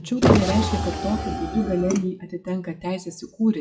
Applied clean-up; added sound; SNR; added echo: classical method WPE with log-MMSE.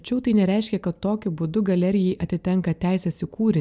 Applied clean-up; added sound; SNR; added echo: none; none; none; none.